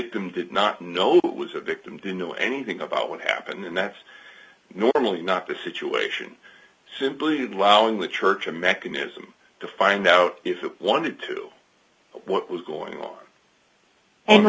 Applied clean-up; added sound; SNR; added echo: none; none; none; none.